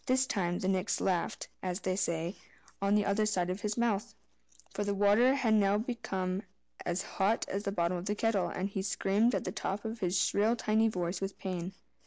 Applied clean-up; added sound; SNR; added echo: none; none; none; none.